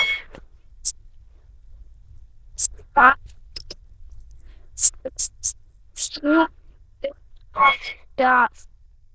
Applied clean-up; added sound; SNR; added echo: neural diffusion model UNIVERSE++.